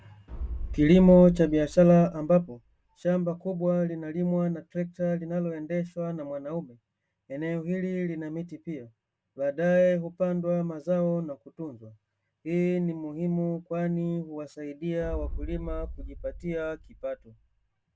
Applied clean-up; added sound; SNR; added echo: none; Boom; 11 dB; none.